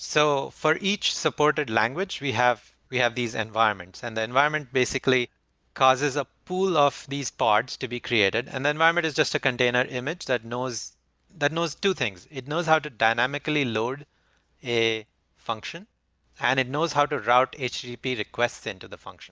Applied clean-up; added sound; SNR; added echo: none; none; none; none.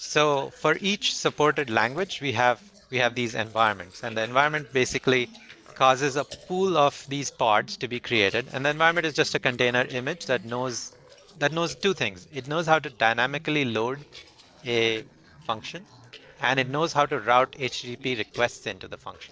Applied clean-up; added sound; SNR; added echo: neural separator model SepFormer DNS4.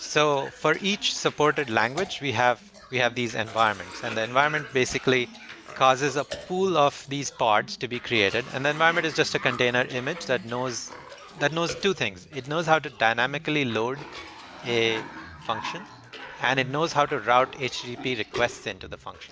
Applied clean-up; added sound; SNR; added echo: none; Cough; 15 dB; none.